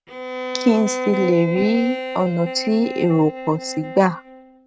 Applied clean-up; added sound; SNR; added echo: neural mask model RNNoise.